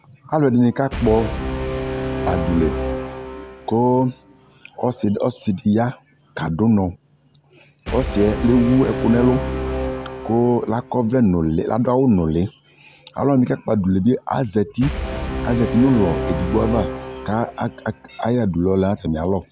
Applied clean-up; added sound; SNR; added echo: none; Brass instrument; 8 dB; none.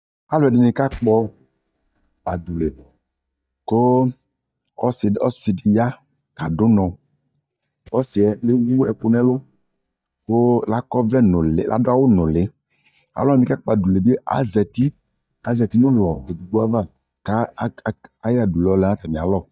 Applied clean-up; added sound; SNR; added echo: neural mask model DeepFilterNet 3.